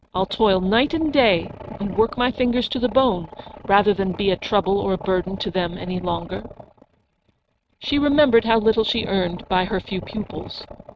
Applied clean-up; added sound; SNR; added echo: neural mask model RNNoise.